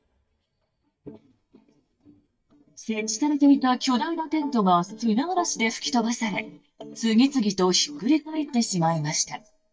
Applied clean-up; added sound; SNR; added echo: neural mask model DeepFilterNet 3.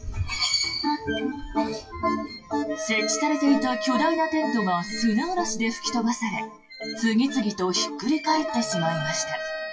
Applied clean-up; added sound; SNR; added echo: classical method WPE with log-MMSE.